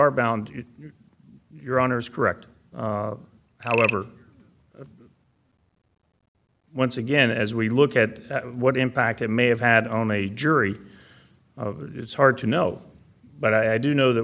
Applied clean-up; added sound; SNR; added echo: none; Frog; 10 dB; none.